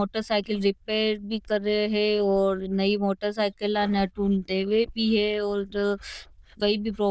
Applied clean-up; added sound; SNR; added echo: neural diffusion model UNIVERSE++.